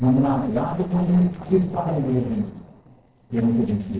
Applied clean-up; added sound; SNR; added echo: neural separator model SepFormer DNS4.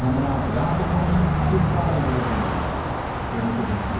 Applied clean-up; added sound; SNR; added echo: none; Car passing by; -2 dB; reverberation time 0.9 s.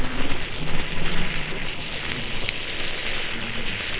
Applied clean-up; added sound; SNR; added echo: neural separator model SepFormer WHAMR!.